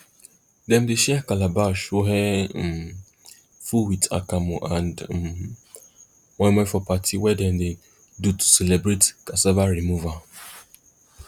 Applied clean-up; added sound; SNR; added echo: none; none; none; none.